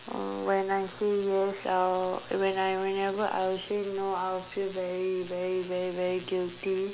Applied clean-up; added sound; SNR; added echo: none; none; none; none.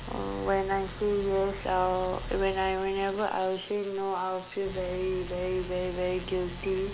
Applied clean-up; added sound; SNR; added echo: none; Idling; 12 dB; none.